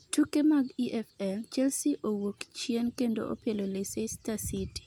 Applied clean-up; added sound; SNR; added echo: none; none; none; none.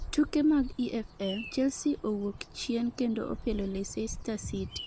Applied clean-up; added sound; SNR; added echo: none; Bird vocalization, bird call, bird song; 13 dB; none.